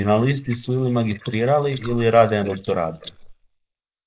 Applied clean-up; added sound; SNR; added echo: neural mask model Resemble Enhance denoiser.